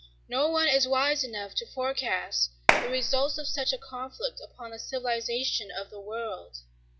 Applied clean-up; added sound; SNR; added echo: none; Clapping; -2 dB; none.